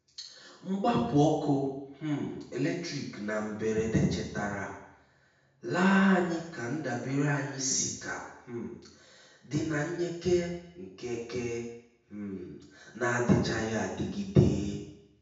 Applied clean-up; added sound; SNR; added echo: none; none; none; reverberation time 0.8 s.